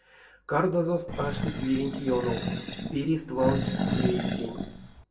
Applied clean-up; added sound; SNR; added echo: none; Animal; 2 dB; reverberation time 0.2 s.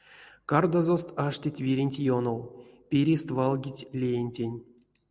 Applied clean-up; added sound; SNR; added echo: none; none; none; none.